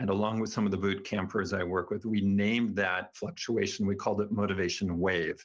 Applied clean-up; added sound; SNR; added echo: none; none; none; none.